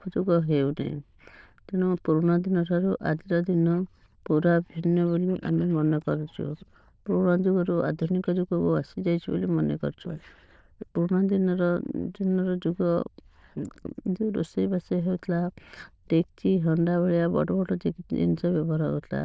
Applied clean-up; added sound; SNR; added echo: neural diffusion model UNIVERSE++.